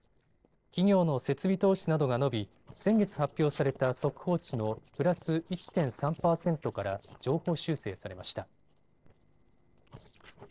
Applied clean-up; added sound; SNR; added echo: neural separator model SepFormer DNS4.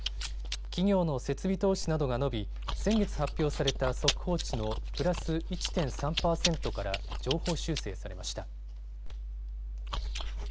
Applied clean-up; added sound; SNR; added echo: none; Chewing, mastication; 2 dB; none.